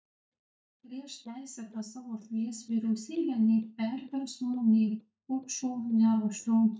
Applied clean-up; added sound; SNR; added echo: neural mask model DeepFilterNet 3.